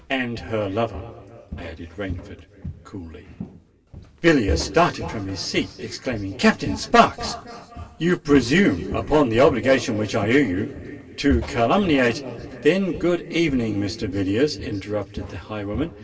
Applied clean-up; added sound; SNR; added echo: none; Walk, footsteps; 15 dB; reverberation time 2.4 s.